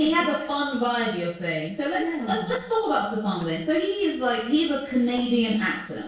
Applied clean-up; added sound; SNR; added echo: neural separator model SepFormer DNS4.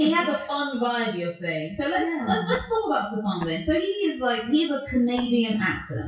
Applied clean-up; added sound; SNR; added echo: classical method WPE with log-MMSE.